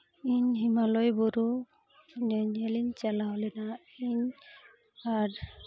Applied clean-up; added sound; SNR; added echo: none; none; none; none.